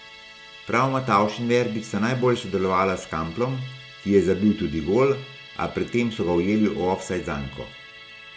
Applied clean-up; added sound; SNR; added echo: none; Musical instrument; 20 dB; none.